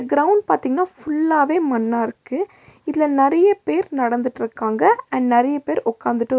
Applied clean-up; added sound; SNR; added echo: none; none; none; none.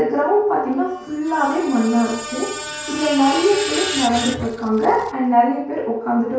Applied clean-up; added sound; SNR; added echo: none; Screech; 11 dB; reverberation time 0.5 s.